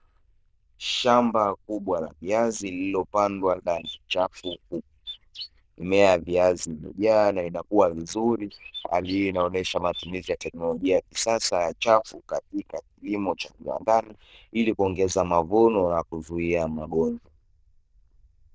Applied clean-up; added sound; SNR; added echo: neural diffusion model UNIVERSE++.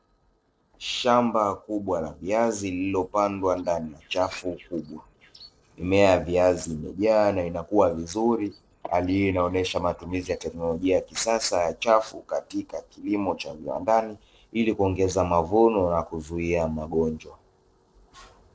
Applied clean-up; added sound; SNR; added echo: neural separator model SepFormer DNS4.